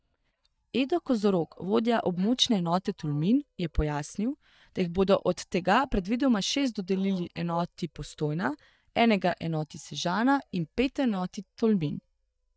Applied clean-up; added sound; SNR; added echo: neural mask model DeepFilterNet 3.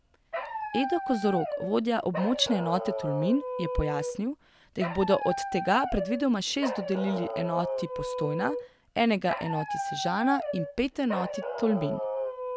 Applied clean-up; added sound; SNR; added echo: none; Dog; 5 dB; none.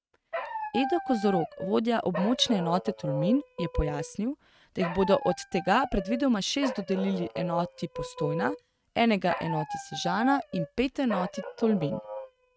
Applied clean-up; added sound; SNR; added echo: neural mask model RNNoise.